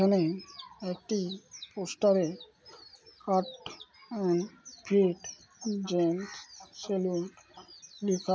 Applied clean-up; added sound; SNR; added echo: none; none; none; none.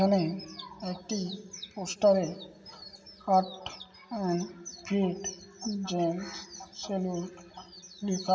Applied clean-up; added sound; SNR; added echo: none; none; none; reverberation time 2.4 s.